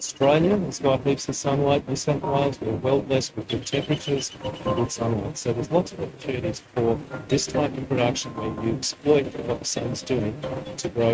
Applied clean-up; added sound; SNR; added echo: neural mask model RNNoise.